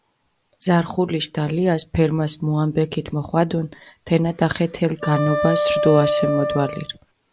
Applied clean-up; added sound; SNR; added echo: none; Wind instrument, woodwind instrument; 3 dB; none.